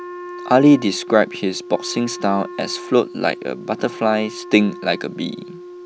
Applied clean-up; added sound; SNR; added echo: none; Wind instrument, woodwind instrument; 14 dB; none.